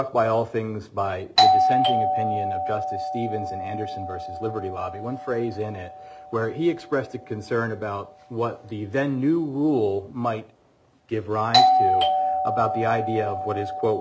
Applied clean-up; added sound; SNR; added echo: none; Doorbell; -1 dB; none.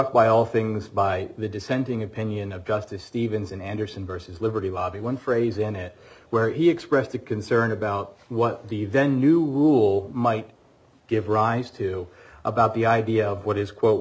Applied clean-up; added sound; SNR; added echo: none; none; none; none.